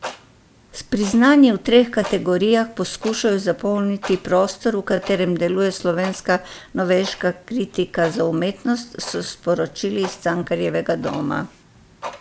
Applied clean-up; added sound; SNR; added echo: none; Clock; 19 dB; none.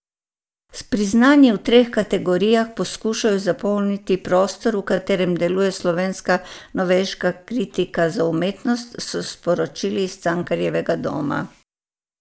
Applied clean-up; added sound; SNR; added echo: none; none; none; none.